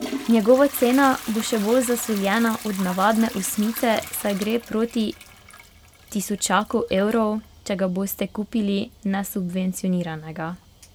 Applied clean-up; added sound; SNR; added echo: none; Trickle, dribble / Toilet flush / Hiss; 16 dB; none.